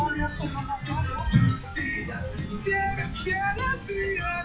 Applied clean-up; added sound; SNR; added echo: classical method log-MMSE.